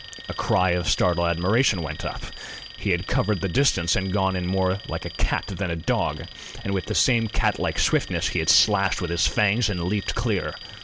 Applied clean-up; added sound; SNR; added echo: none; Alarm; 16 dB; none.